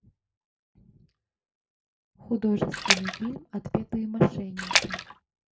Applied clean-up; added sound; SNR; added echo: none; Splash, splatter; -4 dB; reverberation time 0.2 s.